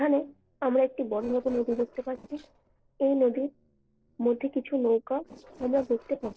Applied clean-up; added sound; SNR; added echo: neural separator model SepFormer DNS4.